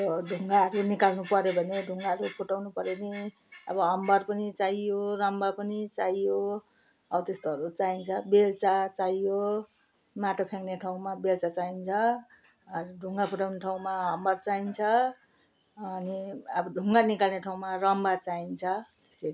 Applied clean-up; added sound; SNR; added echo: none; none; none; none.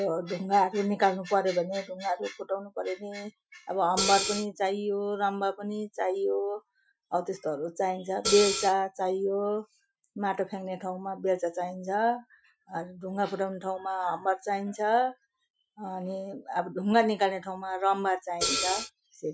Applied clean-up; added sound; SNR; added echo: classical method Wiener filter.